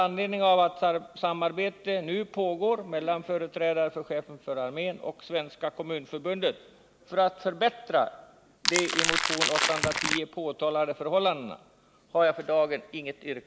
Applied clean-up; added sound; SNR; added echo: none; Crackle; -1 dB; none.